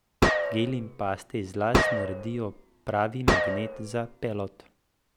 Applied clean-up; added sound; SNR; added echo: none; Gunshot, gunfire; -3 dB; none.